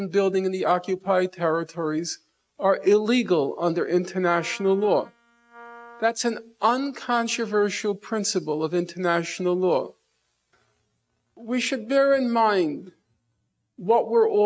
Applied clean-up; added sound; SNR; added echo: neural mask model RNNoise.